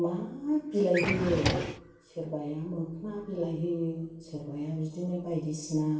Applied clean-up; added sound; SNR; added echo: none; Drawer open or close; 0 dB; reverberation time 0.4 s.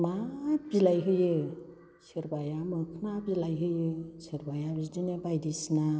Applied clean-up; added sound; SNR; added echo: none; none; none; none.